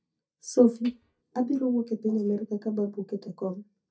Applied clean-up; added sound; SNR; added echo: neural mask model DeepFilterNet 3.